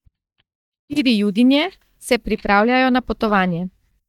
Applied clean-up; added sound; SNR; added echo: neural mask model DeepFilterNet 3.